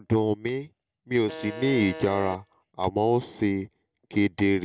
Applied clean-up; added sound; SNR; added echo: none; Alarm; 13 dB; none.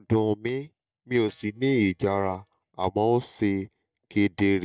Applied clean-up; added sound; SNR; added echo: neural mask model DeepFilterNet 3.